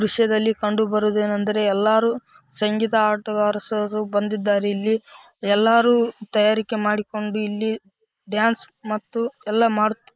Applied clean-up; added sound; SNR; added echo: neural mask model Resemble Enhance denoiser.